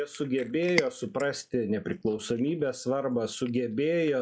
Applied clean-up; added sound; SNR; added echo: classical method log-MMSE.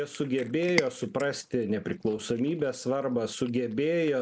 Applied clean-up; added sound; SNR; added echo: neural mask model Resemble Enhance denoiser.